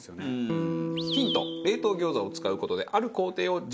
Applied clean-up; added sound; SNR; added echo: none; Electric guitar; 4 dB; none.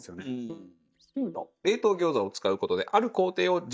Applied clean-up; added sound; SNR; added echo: neural mask model DeepFilterNet 3.